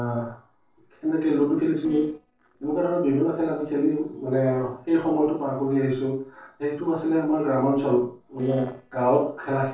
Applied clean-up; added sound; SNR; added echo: neural separator model SepFormer DNS4.